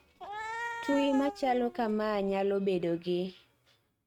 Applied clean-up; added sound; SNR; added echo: neural mask model RNNoise.